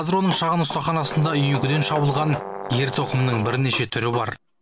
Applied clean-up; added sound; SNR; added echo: none; Brass instrument; 11 dB; none.